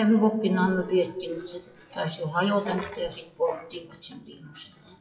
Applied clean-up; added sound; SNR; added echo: classical method WPE with log-MMSE.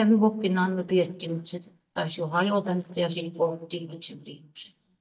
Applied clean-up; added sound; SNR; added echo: neural mask model DeepFilterNet 3.